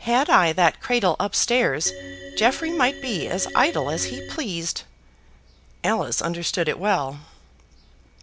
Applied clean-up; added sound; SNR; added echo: none; Organ; 12 dB; none.